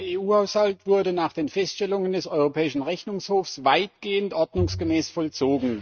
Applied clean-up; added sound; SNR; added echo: neural mask model RNNoise.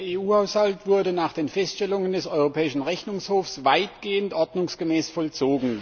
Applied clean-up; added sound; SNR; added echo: none; none; none; none.